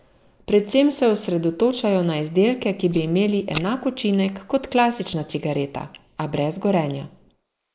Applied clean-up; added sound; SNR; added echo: neural mask model Resemble Enhance denoiser.